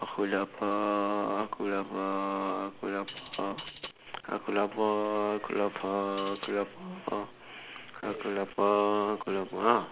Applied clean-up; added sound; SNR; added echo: none; Tambourine; 12 dB; none.